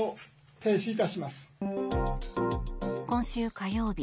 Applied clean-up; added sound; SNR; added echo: none; none; none; none.